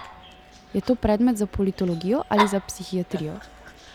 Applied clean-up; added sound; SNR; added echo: none; Dog; 9 dB; none.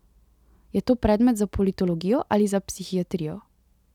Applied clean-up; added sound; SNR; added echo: none; none; none; none.